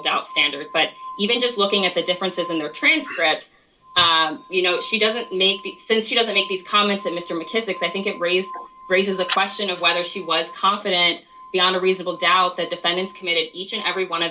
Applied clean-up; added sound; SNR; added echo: none; Glass; 19 dB; none.